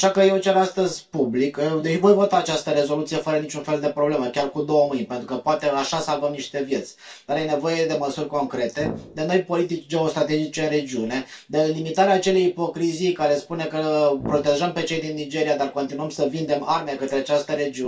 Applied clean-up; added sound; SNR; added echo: none; Brass instrument; 11 dB; reverberation time 0.2 s.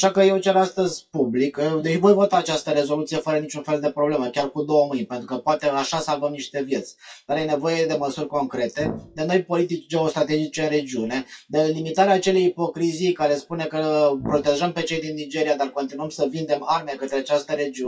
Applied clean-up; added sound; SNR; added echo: classical method WPE with log-MMSE.